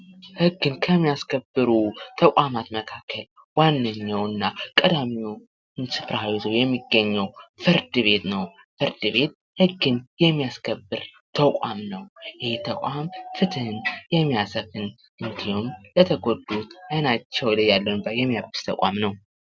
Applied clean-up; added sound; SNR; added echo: none; none; none; none.